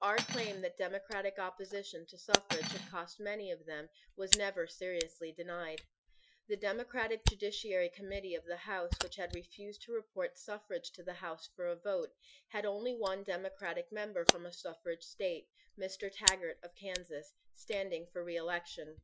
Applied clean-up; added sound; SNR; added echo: classical method Wiener filter.